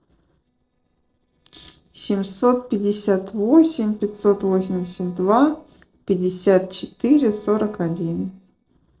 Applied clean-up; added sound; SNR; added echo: neural separator model SepFormer DNS4.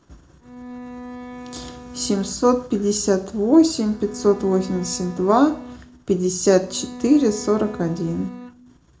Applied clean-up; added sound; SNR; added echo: none; Bowed string instrument; 16 dB; reverberation time 0.3 s.